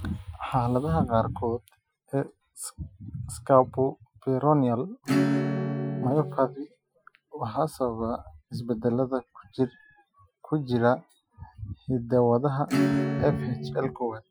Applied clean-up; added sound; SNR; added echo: classical method Wiener filter.